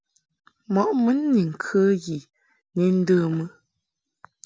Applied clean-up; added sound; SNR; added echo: none; none; none; none.